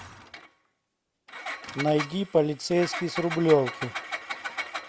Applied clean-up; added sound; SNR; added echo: none; Engine; 9 dB; none.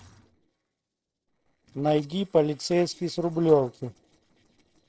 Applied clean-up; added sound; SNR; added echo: neural separator model SepFormer DNS4.